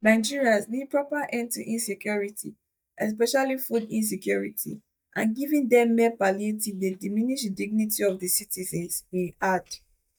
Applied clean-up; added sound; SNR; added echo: neural mask model DeepFilterNet 3.